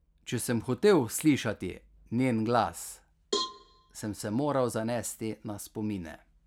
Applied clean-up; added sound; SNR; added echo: none; Cowbell; 9 dB; none.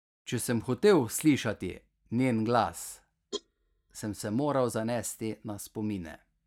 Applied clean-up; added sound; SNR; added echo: neural mask model DeepFilterNet 3.